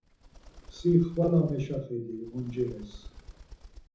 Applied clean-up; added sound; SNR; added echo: none; Bird; 18 dB; reverberation time 0.6 s.